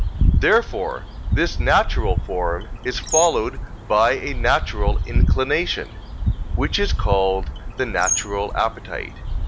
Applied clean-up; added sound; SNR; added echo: none; Bird; 0 dB; none.